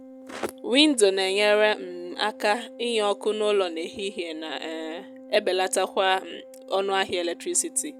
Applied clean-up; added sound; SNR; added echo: none; Organ; 19 dB; none.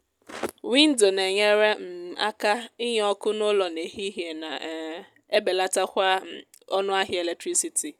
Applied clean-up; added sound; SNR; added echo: none; none; none; none.